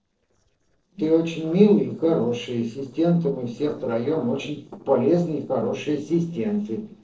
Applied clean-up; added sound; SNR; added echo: neural separator model SepFormer DNS4.